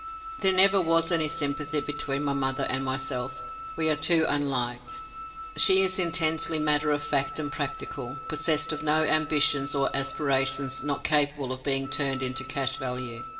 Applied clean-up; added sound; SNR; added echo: none; Wind instrument, woodwind instrument; 12 dB; reverberation time 1.4 s.